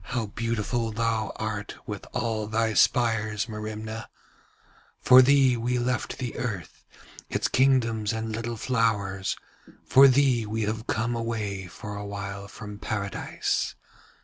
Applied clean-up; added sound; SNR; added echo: none; none; none; none.